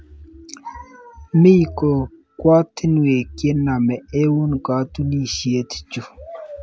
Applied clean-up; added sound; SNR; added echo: none; none; none; none.